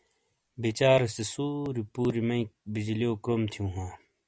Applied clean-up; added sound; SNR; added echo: none; none; none; none.